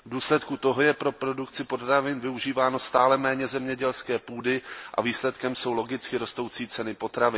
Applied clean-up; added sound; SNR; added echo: none; none; none; none.